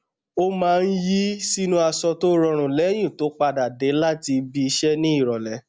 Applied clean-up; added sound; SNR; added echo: none; none; none; none.